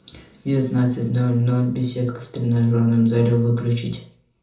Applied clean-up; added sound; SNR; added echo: none; none; none; reverberation time 0.5 s.